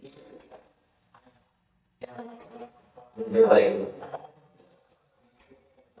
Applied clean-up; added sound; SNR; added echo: neural mask model DeepFilterNet 3.